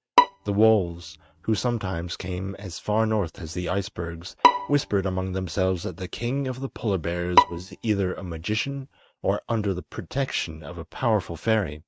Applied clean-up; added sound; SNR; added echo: neural mask model RNNoise.